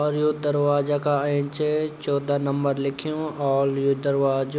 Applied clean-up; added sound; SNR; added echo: none; none; none; none.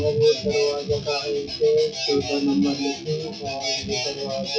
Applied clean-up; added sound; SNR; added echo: classical method WPE with log-MMSE.